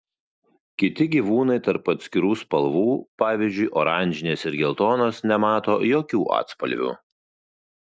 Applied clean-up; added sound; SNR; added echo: none; none; none; none.